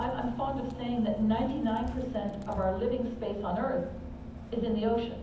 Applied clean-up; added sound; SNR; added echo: none; Bus; 10 dB; reverberation time 0.8 s.